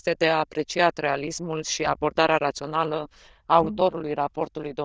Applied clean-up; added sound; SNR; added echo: neural diffusion model UNIVERSE++.